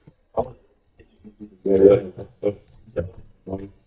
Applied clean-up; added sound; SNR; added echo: neural mask model DeepFilterNet 3.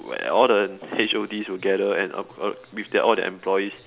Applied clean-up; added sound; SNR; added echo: none; none; none; none.